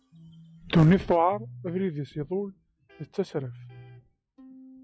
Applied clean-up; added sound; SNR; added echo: classical method log-MMSE.